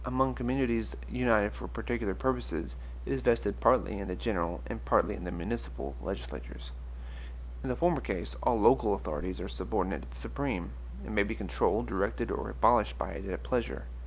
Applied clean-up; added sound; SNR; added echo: none; none; none; none.